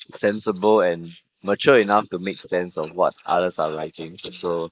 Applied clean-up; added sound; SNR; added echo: neural mask model Resemble Enhance denoiser.